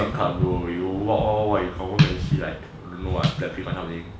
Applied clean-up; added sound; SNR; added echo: none; none; none; none.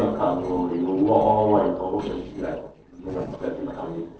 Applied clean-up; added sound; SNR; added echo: neural separator model SepFormer DNS4.